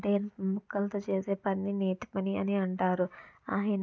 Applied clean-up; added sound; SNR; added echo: none; none; none; none.